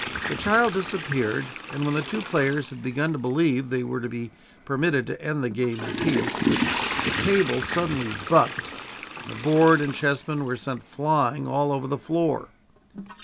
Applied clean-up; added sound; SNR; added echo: none; Toilet flush / Water; 7 dB; none.